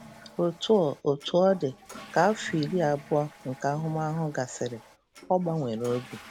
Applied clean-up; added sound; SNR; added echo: none; Toilet flush / Water; 19 dB; none.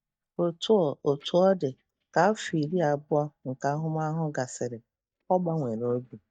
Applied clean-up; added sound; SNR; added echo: neural mask model DeepFilterNet 3.